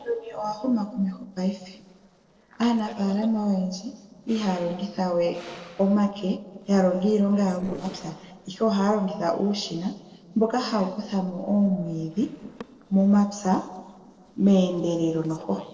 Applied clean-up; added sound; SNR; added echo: neural separator model SepFormer DNS4.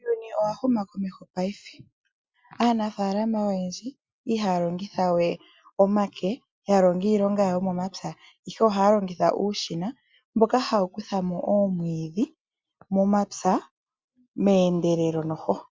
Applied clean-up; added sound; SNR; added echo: none; none; none; none.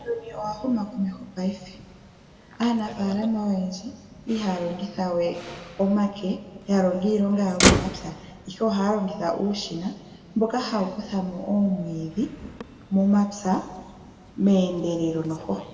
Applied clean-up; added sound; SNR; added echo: none; Motor vehicle (road); 8 dB; reverberation time 1.4 s.